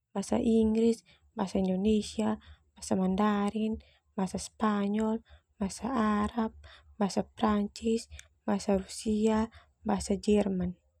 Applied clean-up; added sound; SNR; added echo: none; none; none; none.